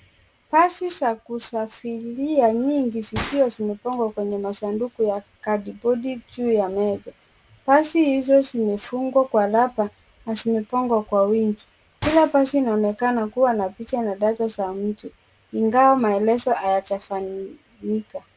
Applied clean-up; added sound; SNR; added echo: none; Gunshot, gunfire; 16 dB; none.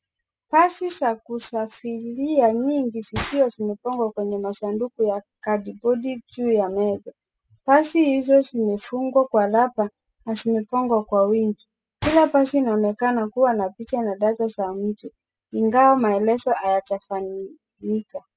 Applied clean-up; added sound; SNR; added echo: classical method spectral subtraction.